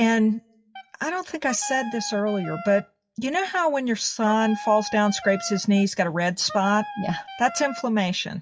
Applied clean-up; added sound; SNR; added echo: classical method WPE with log-MMSE.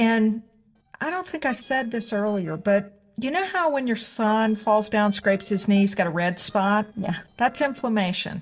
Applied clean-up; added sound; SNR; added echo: neural separator model SepFormer DNS4.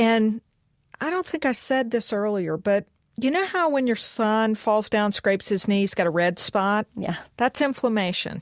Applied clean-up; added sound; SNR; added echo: none; none; none; none.